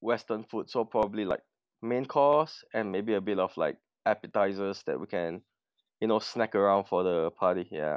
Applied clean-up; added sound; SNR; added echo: none; none; none; none.